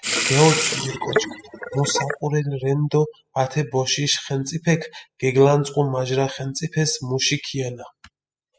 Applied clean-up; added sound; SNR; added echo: classical method spectral subtraction.